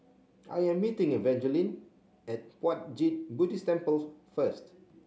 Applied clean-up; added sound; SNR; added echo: none; none; none; none.